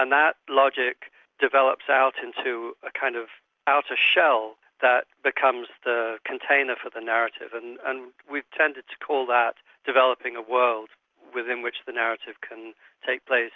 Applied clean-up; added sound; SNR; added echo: none; none; none; none.